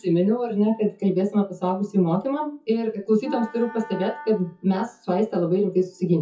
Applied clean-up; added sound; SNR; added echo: classical method WPE with log-MMSE.